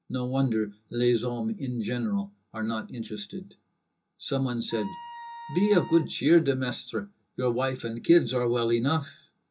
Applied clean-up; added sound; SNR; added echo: none; Wind instrument, woodwind instrument; 15 dB; reverberation time 0.2 s.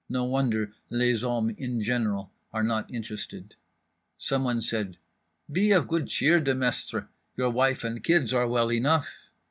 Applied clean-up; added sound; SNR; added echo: none; none; none; none.